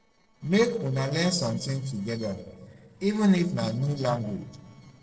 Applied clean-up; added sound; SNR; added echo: neural separator model SepFormer DNS4.